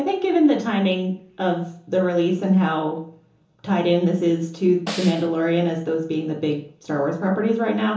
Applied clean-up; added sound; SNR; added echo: none; Snare drum; 13 dB; reverberation time 1.2 s.